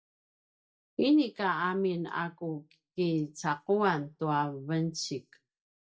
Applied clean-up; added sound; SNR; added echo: none; none; none; reverberation time 0.2 s.